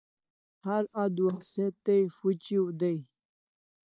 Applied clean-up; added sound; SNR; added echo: neural mask model DeepFilterNet 3.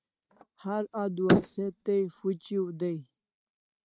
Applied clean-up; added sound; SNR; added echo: neural mask model RNNoise.